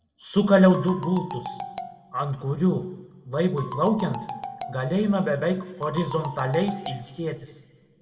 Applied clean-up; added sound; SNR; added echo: none; Marimba, xylophone; 12 dB; reverberation time 1.3 s.